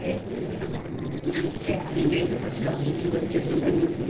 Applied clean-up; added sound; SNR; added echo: neural separator model SepFormer DNS4.